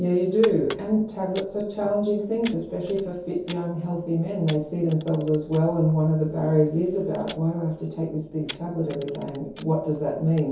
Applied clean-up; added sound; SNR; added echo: none; Camera; 12 dB; reverberation time 0.6 s.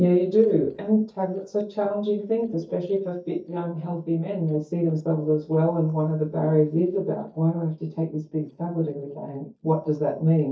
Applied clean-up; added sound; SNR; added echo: neural mask model DeepFilterNet 3.